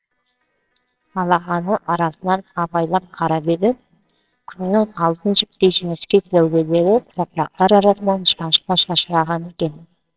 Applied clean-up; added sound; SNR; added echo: neural separator model SepFormer WHAMR!.